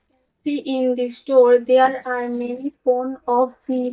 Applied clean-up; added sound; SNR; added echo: neural mask model DeepFilterNet 3.